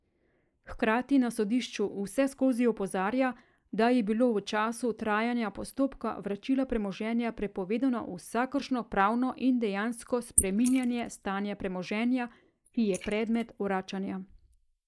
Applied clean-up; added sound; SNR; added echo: neural mask model Resemble Enhance denoiser.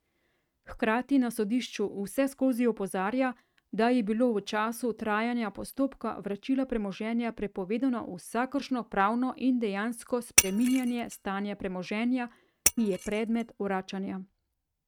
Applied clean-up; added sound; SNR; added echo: neural mask model RNNoise.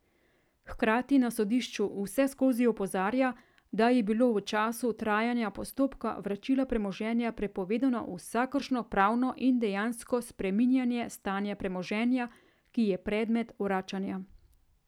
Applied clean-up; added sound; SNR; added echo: none; none; none; none.